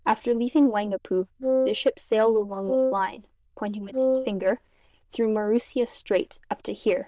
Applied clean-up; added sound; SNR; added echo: neural diffusion model UNIVERSE++.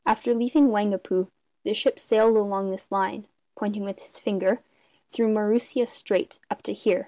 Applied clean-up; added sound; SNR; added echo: none; none; none; none.